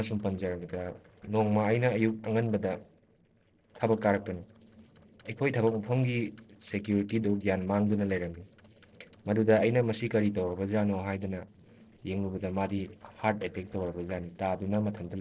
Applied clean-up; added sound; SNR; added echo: neural separator model SepFormer DNS4.